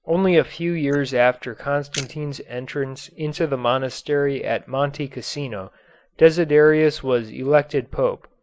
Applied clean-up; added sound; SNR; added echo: neural mask model Resemble Enhance denoiser.